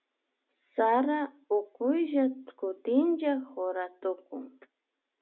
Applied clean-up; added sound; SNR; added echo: none; none; none; none.